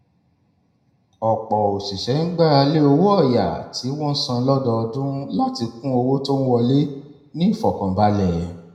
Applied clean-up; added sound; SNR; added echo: none; none; none; reverberation time 0.7 s.